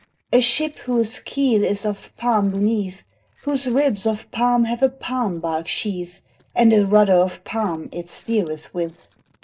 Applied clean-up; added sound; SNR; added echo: neural separator model SepFormer DNS4.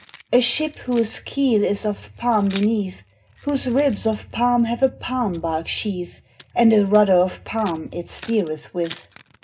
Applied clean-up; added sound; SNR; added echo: none; Keys jangling; 16 dB; reverberation time 0.2 s.